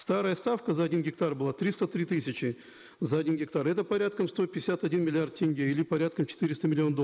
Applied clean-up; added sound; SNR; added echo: neural mask model Resemble Enhance denoiser.